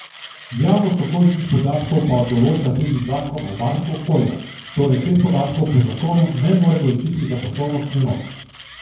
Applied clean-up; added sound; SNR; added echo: none; Mechanisms; 20 dB; reverberation time 0.9 s.